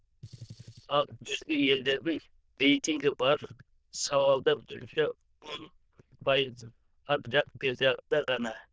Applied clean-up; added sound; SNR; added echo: neural diffusion model UNIVERSE++.